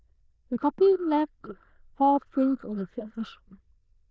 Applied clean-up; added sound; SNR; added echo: neural diffusion model UNIVERSE++.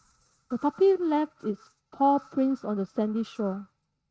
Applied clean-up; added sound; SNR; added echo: neural mask model RNNoise.